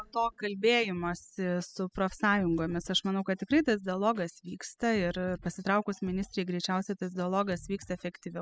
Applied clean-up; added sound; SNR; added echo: classical method spectral subtraction.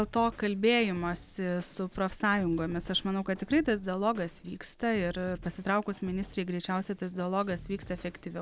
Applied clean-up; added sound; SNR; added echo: none; Drum kit; 19 dB; none.